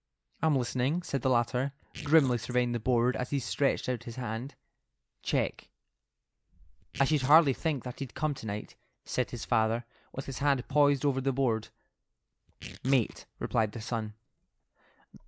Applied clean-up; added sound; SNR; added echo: neural mask model Resemble Enhance denoiser.